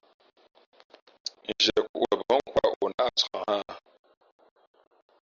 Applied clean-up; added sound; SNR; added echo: none; none; none; none.